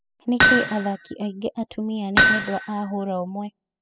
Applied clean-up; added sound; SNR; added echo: classical method spectral subtraction.